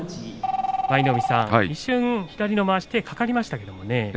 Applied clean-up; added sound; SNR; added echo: none; Telephone; 6 dB; none.